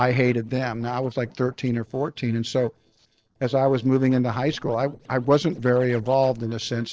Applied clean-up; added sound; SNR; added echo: neural separator model SepFormer DNS4.